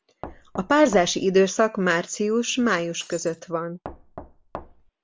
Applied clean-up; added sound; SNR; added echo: none; Shatter + Knock; 17 dB; none.